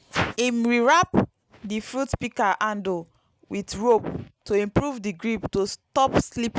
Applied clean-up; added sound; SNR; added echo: none; none; none; none.